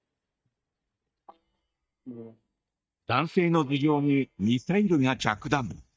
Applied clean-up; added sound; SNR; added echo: neural mask model DeepFilterNet 3.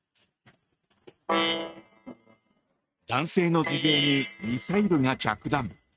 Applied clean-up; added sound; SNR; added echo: neural mask model RNNoise.